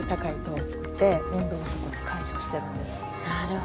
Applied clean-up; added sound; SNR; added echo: none; Church bell; 14 dB; none.